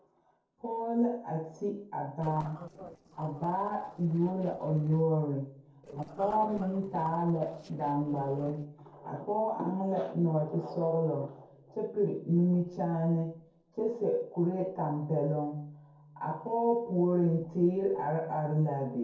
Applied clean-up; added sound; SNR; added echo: neural separator model SepFormer DNS4.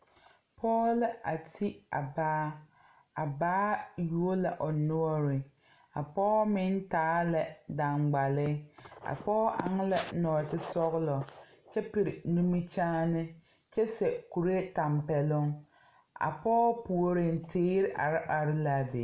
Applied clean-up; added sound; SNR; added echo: none; none; none; none.